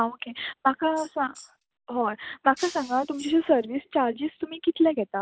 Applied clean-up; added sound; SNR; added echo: none; Shatter + Tambourine; 19 dB; none.